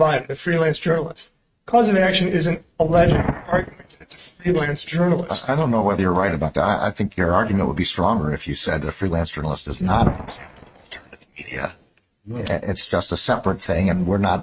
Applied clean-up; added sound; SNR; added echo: neural mask model RNNoise.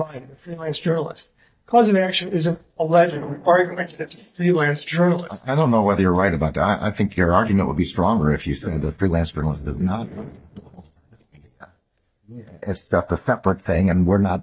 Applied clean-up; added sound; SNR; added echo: neural mask model DeepFilterNet 3.